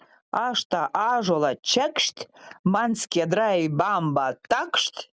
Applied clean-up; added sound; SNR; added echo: none; none; none; none.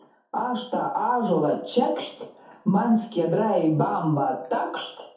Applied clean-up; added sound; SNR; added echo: none; none; none; reverberation time 0.5 s.